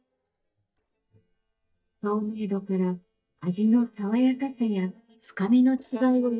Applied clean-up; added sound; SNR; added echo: neural mask model DeepFilterNet 3.